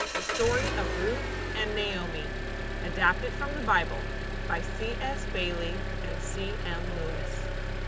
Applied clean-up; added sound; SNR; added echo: none; Engine; -1 dB; none.